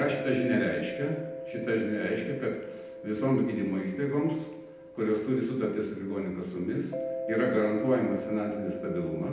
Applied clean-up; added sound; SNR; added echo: none; Mallet percussion; 9 dB; reverberation time 0.9 s.